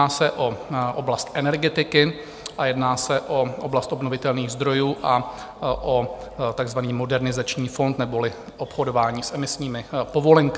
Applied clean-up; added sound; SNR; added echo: none; none; none; none.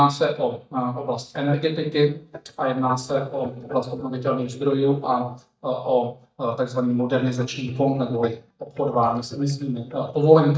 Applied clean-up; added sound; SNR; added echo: neural mask model DeepFilterNet 3.